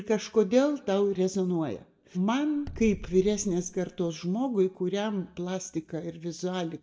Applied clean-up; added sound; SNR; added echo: neural mask model DeepFilterNet 3.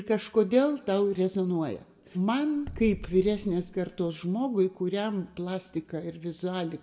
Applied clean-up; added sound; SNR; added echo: none; Bass drum; 14 dB; reverberation time 1.2 s.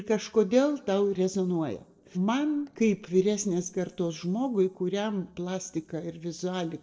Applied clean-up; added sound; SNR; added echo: neural separator model SepFormer DNS4.